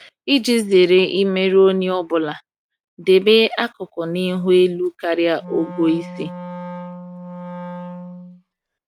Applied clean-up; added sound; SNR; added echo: neural mask model RNNoise.